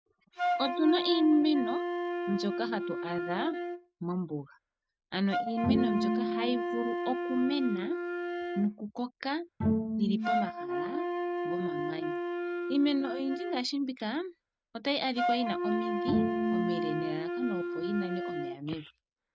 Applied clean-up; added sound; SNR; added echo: neural mask model RNNoise.